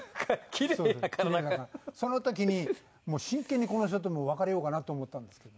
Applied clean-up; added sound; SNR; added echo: none; none; none; none.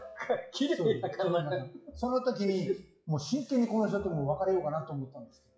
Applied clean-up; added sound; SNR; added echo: classical method WPE with log-MMSE.